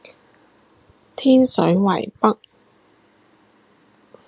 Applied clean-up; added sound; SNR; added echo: none; none; none; none.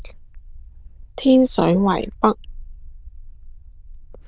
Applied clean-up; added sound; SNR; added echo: neural diffusion model UNIVERSE++.